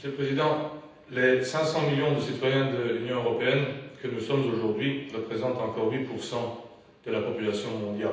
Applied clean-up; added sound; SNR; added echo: none; none; none; reverberation time 0.9 s.